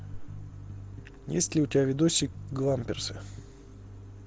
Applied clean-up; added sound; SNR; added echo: none; Bass guitar; 13 dB; none.